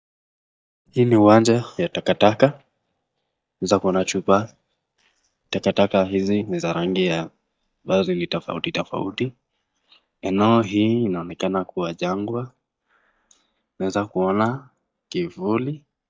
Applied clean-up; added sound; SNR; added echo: neural mask model DeepFilterNet 3.